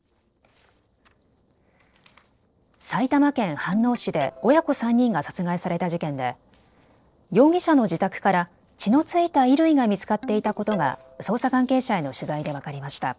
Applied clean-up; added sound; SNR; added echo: neural separator model SepFormer DNS4.